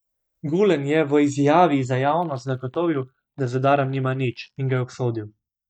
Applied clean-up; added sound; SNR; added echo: neural mask model DeepFilterNet 3.